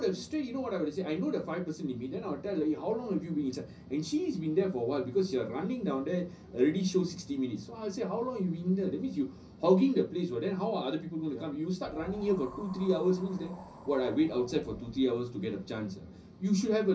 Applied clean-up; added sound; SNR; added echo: none; Wind; 18 dB; reverberation time 0.5 s.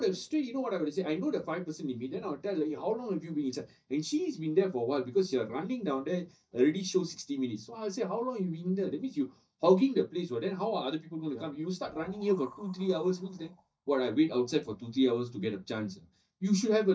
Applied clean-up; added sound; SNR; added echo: neural mask model DeepFilterNet 3.